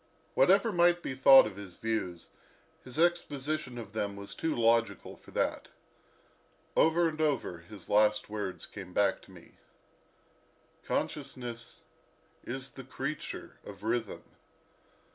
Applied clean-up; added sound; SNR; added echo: none; none; none; none.